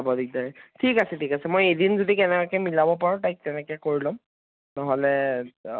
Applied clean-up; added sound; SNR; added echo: none; none; none; none.